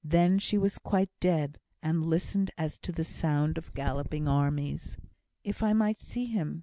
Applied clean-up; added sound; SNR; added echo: none; none; none; none.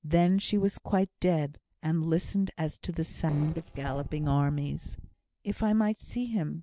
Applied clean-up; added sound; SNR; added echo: neural separator model SepFormer DNS4.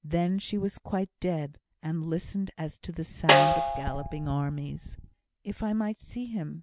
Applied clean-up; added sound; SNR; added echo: none; Snare drum; -4 dB; none.